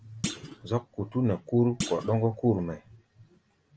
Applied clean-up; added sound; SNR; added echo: none; Thump, thud; 11 dB; none.